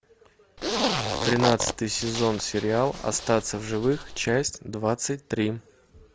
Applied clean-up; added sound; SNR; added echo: none; Zipper (clothing); 4 dB; none.